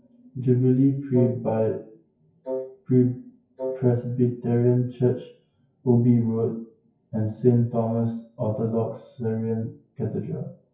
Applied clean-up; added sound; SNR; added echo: classical method WPE with log-MMSE.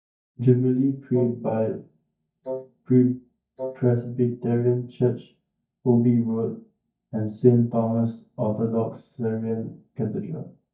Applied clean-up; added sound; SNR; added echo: neural mask model DeepFilterNet 3.